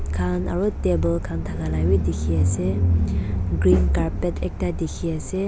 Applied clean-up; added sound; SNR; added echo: none; Engine / Car; -2 dB; none.